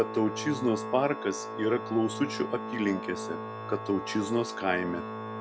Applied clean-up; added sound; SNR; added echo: none; Organ; 7 dB; none.